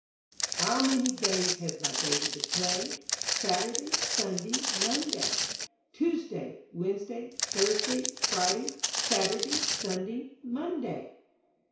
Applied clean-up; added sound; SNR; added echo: none; Walk, footsteps; -2 dB; reverberation time 0.6 s.